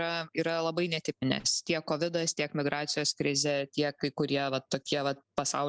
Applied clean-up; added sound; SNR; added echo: none; none; none; none.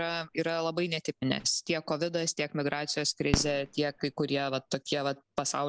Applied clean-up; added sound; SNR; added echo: none; Fireworks; 11 dB; none.